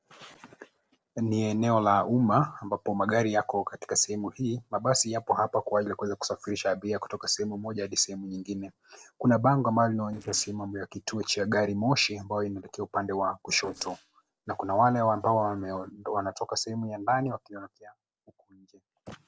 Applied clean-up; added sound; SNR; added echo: neural separator model SepFormer DNS4.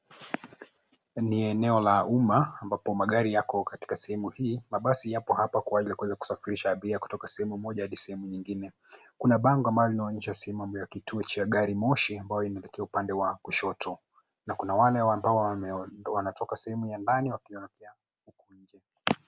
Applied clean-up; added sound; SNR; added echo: none; none; none; none.